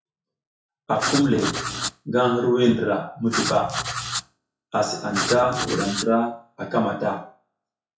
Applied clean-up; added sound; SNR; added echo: classical method WPE with log-MMSE.